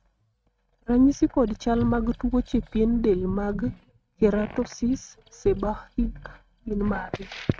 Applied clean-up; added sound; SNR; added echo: neural mask model RNNoise.